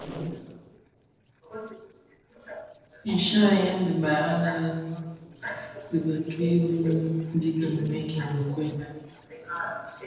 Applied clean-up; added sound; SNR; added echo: neural separator model SepFormer DNS4.